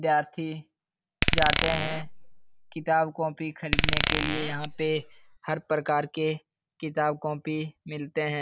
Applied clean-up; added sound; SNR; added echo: none; Glass; -3 dB; none.